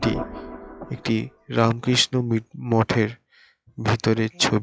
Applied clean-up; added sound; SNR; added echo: classical method log-MMSE.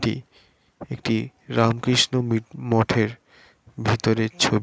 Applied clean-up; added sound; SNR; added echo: none; none; none; none.